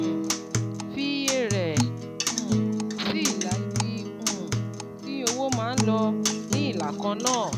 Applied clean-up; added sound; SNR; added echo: none; Acoustic guitar; -4 dB; none.